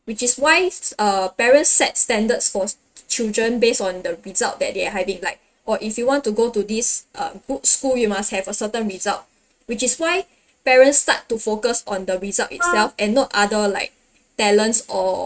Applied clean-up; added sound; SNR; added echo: neural mask model RNNoise.